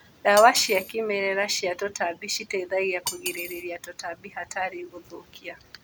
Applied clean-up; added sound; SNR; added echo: none; Cutlery, silverware; 14 dB; none.